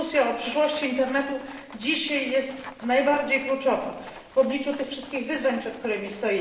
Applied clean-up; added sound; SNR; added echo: none; Livestock, farm animals, working animals; 19 dB; reverberation time 1.0 s.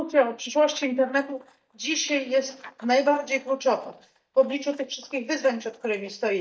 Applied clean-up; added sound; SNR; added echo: neural mask model DeepFilterNet 3.